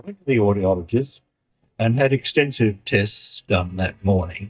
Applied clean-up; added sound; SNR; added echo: neural mask model DeepFilterNet 3.